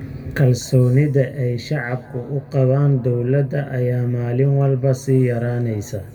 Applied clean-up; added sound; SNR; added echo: none; none; none; reverberation time 1.7 s.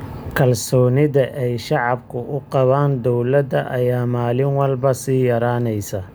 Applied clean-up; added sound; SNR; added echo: none; none; none; none.